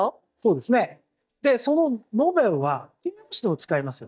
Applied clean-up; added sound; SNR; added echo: neural mask model DeepFilterNet 3.